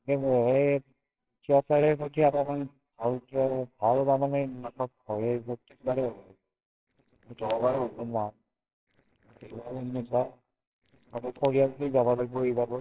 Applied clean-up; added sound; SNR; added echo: neural separator model SepFormer WHAMR!.